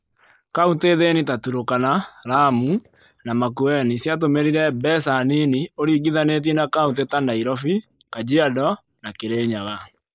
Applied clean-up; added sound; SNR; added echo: neural mask model Resemble Enhance denoiser.